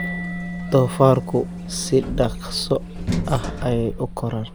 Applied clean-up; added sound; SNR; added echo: none; Sliding door + Mallet percussion; 7 dB; none.